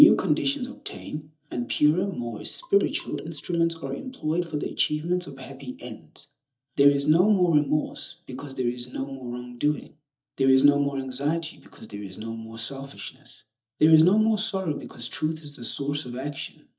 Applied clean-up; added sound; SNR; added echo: neural mask model DeepFilterNet 3.